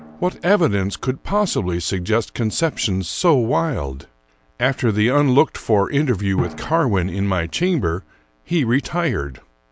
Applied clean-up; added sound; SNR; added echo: none; Drum; 20 dB; none.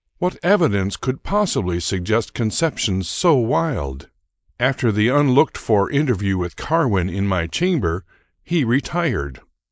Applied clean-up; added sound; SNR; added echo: neural mask model Resemble Enhance denoiser.